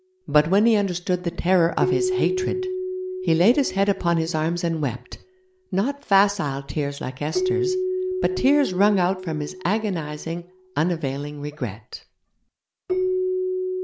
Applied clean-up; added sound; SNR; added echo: none; Keyboard (musical); 5 dB; none.